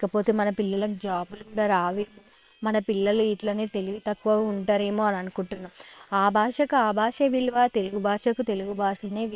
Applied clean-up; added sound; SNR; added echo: neural separator model SepFormer WHAM!.